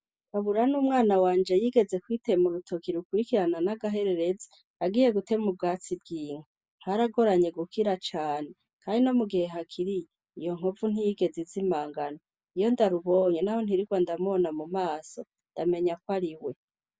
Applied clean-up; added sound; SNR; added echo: none; none; none; none.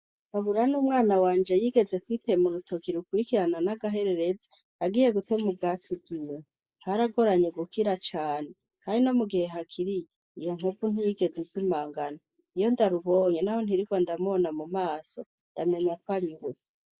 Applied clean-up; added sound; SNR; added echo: neural mask model Resemble Enhance denoiser.